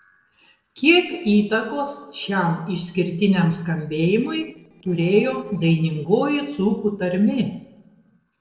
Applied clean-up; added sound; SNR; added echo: neural separator model SepFormer DNS4.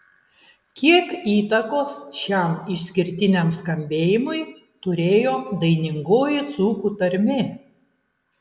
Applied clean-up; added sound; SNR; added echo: none; none; none; none.